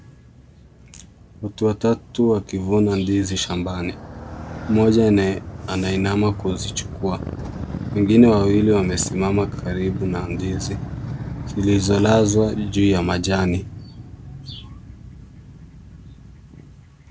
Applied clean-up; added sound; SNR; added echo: none; Motorcycle; 11 dB; none.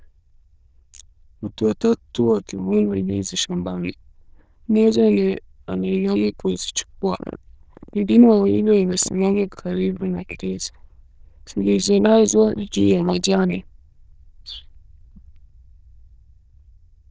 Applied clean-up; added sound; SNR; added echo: neural diffusion model UNIVERSE++.